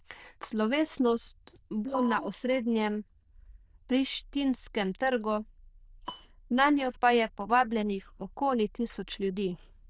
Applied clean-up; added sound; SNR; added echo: neural diffusion model UNIVERSE++.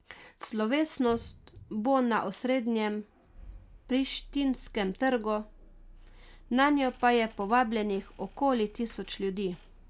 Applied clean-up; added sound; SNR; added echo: none; none; none; none.